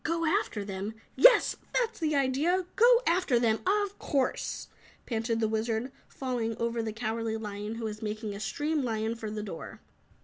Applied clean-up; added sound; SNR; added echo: none; none; none; none.